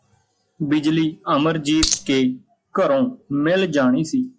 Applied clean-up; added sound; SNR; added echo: classical method log-MMSE.